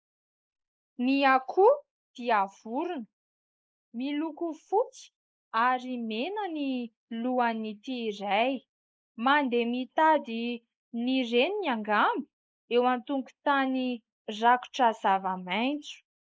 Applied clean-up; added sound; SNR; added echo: neural mask model Resemble Enhance denoiser.